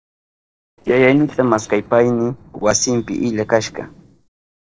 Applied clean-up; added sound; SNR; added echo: neural separator model SepFormer DNS4.